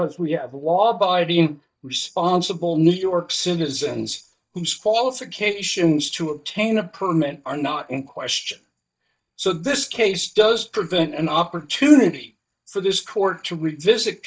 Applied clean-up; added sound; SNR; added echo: neural mask model DeepFilterNet 3.